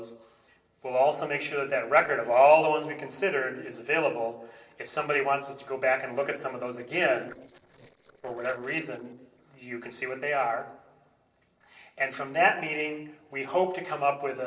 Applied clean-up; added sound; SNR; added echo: neural separator model SepFormer DNS4.